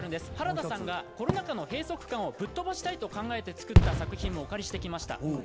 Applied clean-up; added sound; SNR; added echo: none; Fireworks; -3 dB; none.